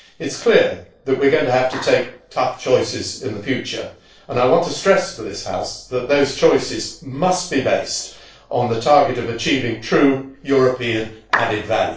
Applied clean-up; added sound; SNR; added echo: neural separator model SepFormer DNS4.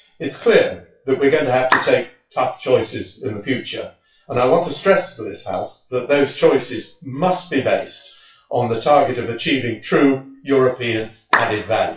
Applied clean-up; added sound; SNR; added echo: classical method WPE with log-MMSE.